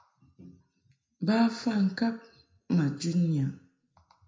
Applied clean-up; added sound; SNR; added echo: none; none; none; reverberation time 0.5 s.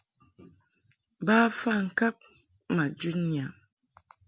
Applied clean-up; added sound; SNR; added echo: none; none; none; none.